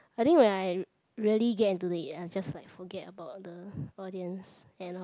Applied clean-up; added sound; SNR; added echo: none; none; none; none.